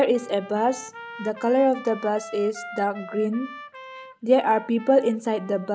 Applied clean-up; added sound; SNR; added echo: none; Trumpet; 17 dB; none.